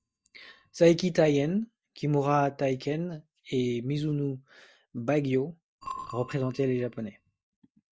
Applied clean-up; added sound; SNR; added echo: neural mask model DeepFilterNet 3.